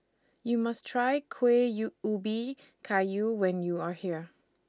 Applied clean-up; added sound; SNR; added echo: none; none; none; none.